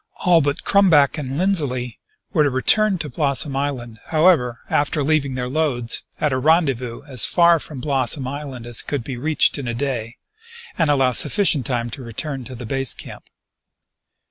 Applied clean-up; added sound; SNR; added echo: none; none; none; none.